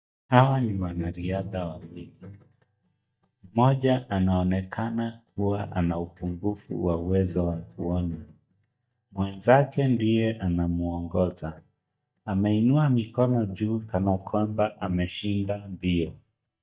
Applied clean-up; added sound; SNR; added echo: neural mask model DeepFilterNet 3.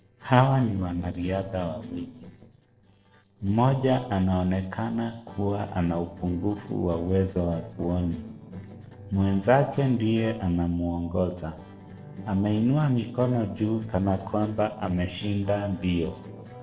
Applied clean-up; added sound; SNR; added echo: neural separator model SepFormer DNS4.